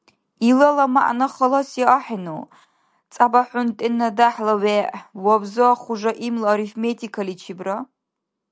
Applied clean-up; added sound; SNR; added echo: none; none; none; none.